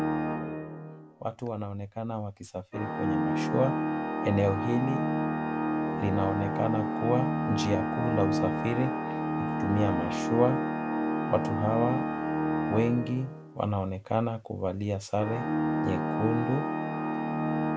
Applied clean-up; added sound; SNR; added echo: none; Organ; -1 dB; none.